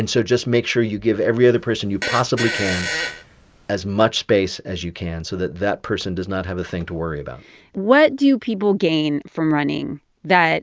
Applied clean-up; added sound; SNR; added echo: none; Fart; 7 dB; none.